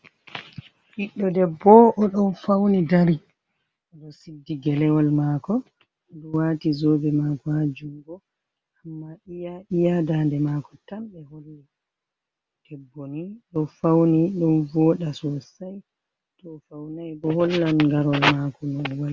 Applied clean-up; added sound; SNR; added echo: none; none; none; none.